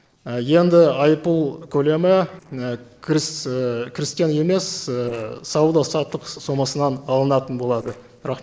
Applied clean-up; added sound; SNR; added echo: neural separator model SepFormer DNS4.